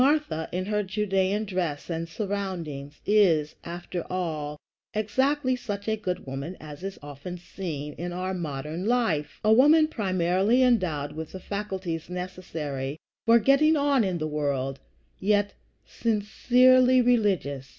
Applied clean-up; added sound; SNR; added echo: none; none; none; none.